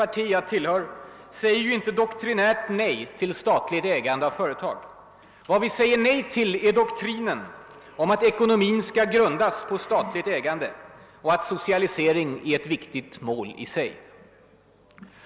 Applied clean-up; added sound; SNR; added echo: none; none; none; none.